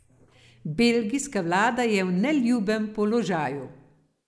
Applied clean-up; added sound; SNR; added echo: neural mask model Resemble Enhance denoiser.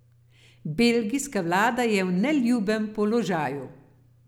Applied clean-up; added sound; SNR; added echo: none; none; none; none.